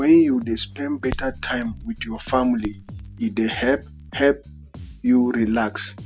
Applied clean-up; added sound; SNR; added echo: none; Bass guitar + Crackle; 15 dB; none.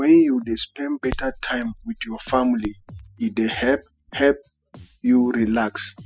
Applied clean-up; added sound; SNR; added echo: classical method spectral subtraction.